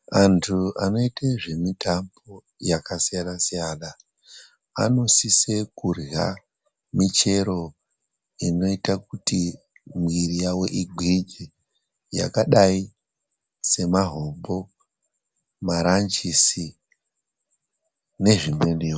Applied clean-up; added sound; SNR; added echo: none; none; none; none.